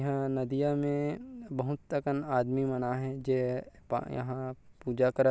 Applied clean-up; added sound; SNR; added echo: none; none; none; none.